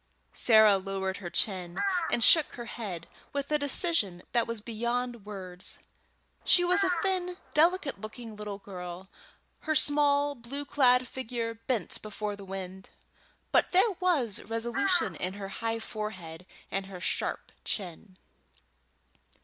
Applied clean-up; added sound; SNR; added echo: none; Crow; 6 dB; none.